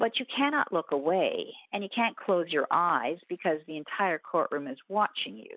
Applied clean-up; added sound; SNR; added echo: none; none; none; none.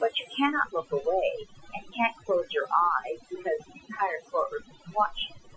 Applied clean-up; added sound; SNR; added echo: classical method Wiener filter.